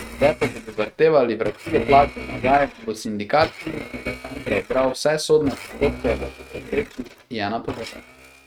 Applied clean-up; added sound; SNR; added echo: neural mask model RNNoise.